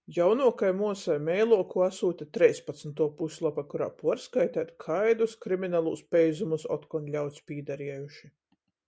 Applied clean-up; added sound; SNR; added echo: none; none; none; none.